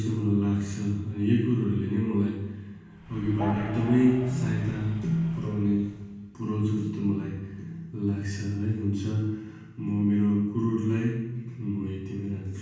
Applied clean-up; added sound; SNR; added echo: none; Train; 15 dB; reverberation time 1.2 s.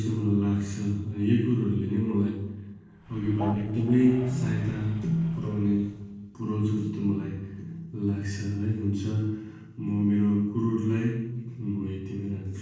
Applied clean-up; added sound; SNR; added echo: neural separator model SepFormer DNS4.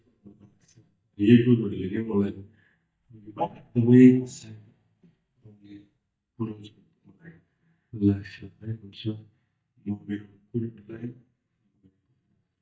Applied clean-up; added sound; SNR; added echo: neural mask model DeepFilterNet 3.